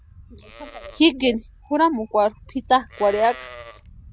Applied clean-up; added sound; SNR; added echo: none; Livestock, farm animals, working animals; 19 dB; none.